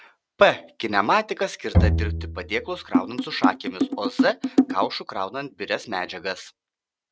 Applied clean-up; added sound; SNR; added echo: neural mask model RNNoise.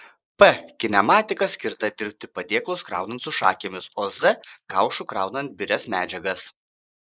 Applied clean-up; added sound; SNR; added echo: neural mask model Resemble Enhance denoiser.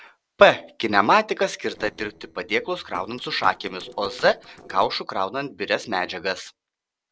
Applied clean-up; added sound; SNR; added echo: neural separator model SepFormer DNS4.